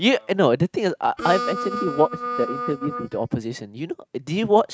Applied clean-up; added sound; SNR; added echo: neural mask model RNNoise.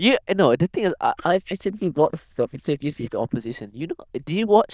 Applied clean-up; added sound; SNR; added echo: neural diffusion model UNIVERSE++.